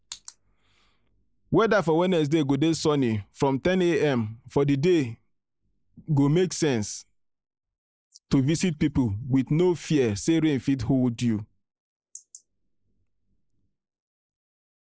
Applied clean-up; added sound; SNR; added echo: neural mask model Resemble Enhance denoiser.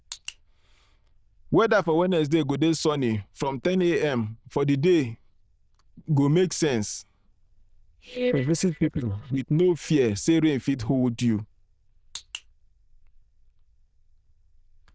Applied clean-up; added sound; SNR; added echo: neural diffusion model UNIVERSE++.